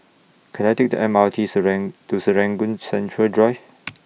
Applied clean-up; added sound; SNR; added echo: none; none; none; none.